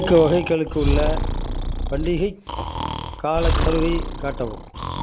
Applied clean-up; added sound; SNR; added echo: none; Breathing; 1 dB; none.